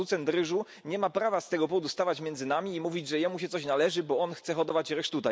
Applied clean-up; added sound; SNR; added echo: none; none; none; none.